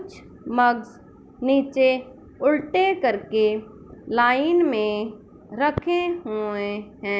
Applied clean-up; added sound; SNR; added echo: none; none; none; none.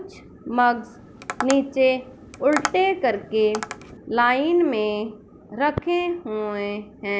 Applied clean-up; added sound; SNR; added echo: none; Tap; 10 dB; none.